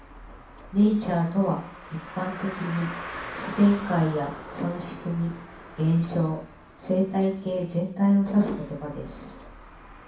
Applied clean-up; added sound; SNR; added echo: none; Car; 15 dB; reverberation time 0.6 s.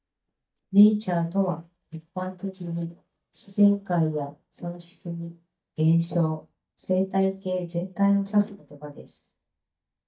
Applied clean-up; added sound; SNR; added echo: neural mask model DeepFilterNet 3.